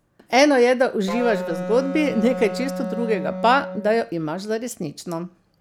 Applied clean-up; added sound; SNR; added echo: none; Wind instrument, woodwind instrument; 8 dB; none.